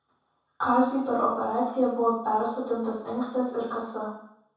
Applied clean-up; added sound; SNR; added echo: none; none; none; reverberation time 0.7 s.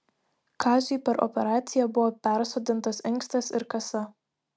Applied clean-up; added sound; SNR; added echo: none; none; none; none.